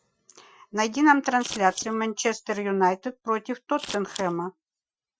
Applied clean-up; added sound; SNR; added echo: classical method Wiener filter.